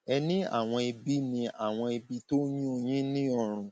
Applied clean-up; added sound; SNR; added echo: none; none; none; none.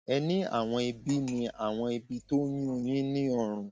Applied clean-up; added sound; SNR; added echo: neural mask model DeepFilterNet 3.